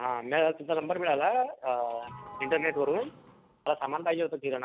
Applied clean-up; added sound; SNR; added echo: none; Sliding door / Doorbell; 15 dB; none.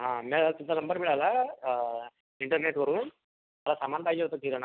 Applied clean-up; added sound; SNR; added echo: none; none; none; none.